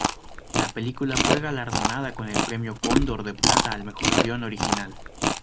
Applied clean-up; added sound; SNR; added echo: none; Chewing, mastication; -5 dB; none.